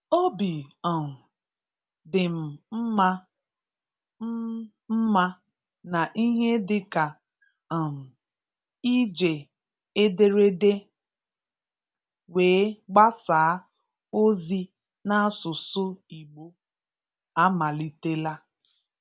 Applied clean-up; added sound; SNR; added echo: none; none; none; none.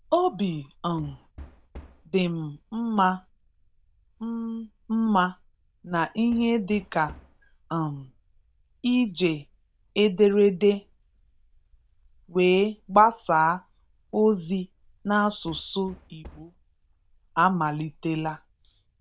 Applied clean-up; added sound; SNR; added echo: neural diffusion model UNIVERSE++.